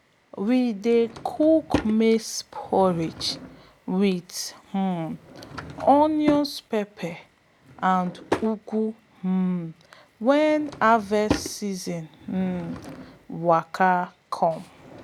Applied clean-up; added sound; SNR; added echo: none; Drawer open or close / Wood; 12 dB; none.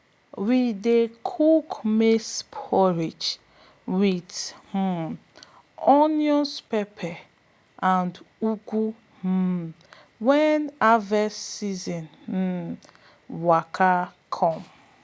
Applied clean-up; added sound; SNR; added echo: none; none; none; none.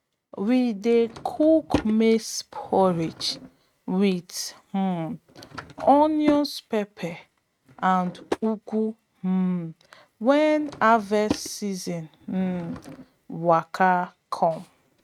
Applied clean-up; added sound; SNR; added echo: neural mask model RNNoise.